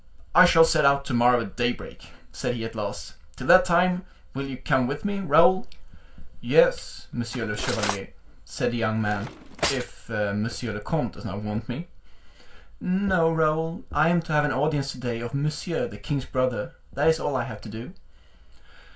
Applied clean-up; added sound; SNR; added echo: none; Cutlery, silverware; 10 dB; reverberation time 0.2 s.